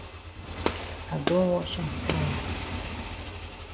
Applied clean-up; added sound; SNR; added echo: none; Gunshot, gunfire + Motorcycle / Engine; 1 dB; none.